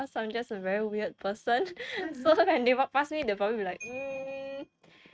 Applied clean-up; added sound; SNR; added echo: neural mask model RNNoise.